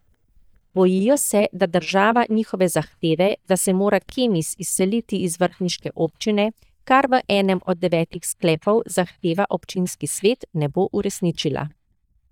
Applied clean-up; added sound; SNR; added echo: neural mask model DeepFilterNet 3.